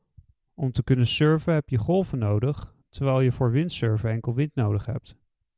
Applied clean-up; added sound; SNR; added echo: none; none; none; none.